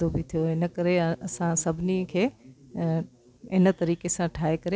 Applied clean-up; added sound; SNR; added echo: none; none; none; none.